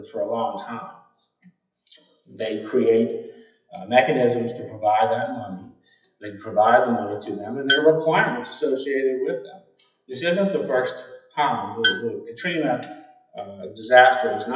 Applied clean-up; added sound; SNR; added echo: classical method WPE with log-MMSE.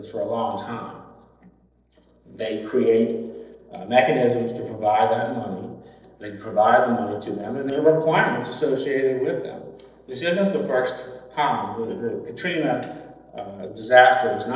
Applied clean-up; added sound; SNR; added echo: neural separator model SepFormer DNS4.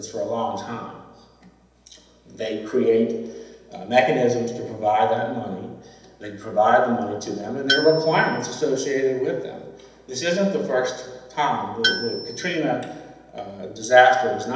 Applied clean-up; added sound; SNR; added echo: none; Tools; 3 dB; reverberation time 0.9 s.